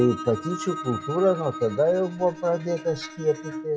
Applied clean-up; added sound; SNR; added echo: classical method log-MMSE.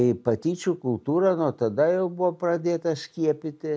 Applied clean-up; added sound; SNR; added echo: none; none; none; none.